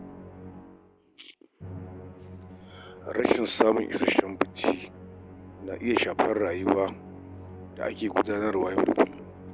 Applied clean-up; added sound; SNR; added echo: none; Musical instrument; 15 dB; none.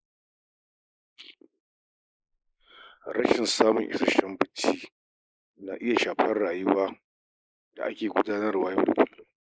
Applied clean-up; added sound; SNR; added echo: neural mask model Resemble Enhance denoiser.